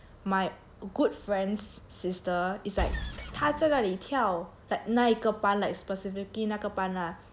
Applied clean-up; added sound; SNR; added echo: none; Engine; 5 dB; none.